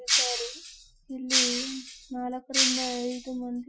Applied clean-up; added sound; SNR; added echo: classical method Wiener filter.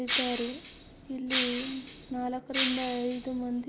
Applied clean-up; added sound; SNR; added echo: none; Shatter; -4 dB; none.